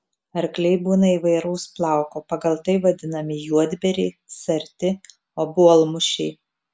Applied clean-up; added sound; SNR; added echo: none; none; none; none.